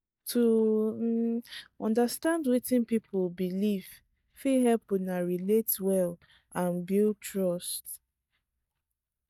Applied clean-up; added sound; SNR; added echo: neural mask model DeepFilterNet 3.